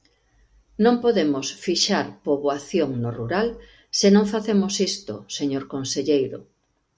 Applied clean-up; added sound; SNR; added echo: none; none; none; none.